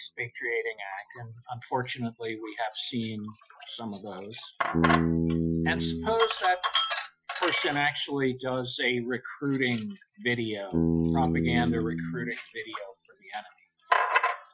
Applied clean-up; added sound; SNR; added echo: classical method Wiener filter.